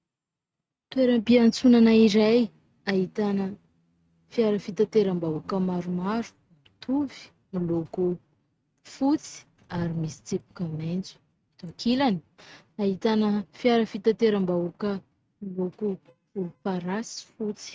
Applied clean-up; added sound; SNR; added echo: neural mask model RNNoise.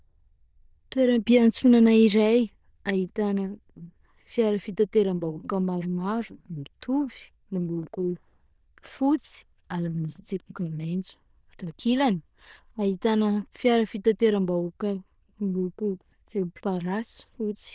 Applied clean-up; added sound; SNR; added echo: neural diffusion model UNIVERSE++.